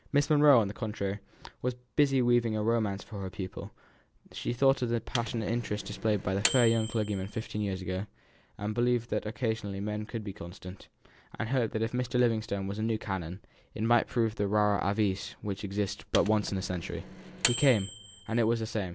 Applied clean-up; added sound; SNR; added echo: none; Microwave oven; 9 dB; none.